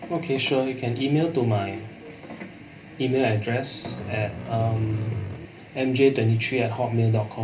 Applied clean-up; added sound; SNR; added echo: none; Bass guitar; 10 dB; reverberation time 0.3 s.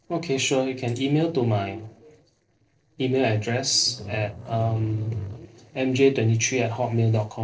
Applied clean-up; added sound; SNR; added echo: neural separator model SepFormer DNS4.